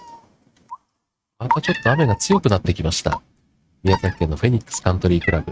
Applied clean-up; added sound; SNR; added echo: neural mask model RNNoise.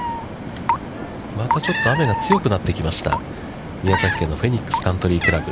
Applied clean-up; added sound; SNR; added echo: none; Cat + Raindrop / Drip / Water tap, faucet; 4 dB; none.